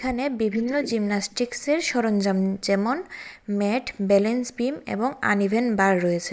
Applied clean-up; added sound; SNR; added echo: neural mask model Resemble Enhance denoiser.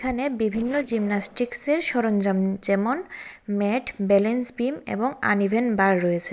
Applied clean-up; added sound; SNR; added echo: neural separator model SepFormer DNS4.